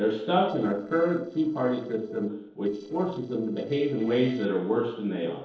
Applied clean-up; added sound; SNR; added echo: neural separator model SepFormer DNS4.